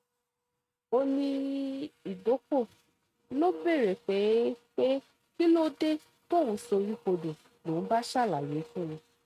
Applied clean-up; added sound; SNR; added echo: neural mask model RNNoise.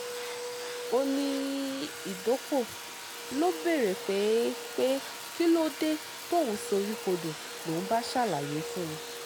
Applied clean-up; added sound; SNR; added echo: none; Domestic sounds, home sounds; 8 dB; none.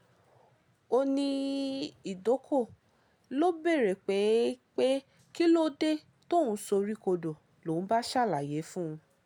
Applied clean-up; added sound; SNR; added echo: none; none; none; none.